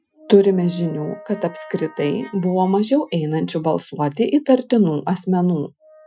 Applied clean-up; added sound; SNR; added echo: classical method Wiener filter.